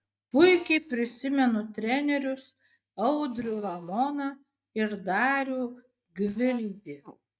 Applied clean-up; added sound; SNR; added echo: neural mask model DeepFilterNet 3.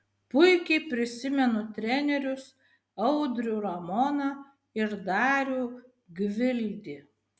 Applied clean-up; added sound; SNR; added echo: none; none; none; none.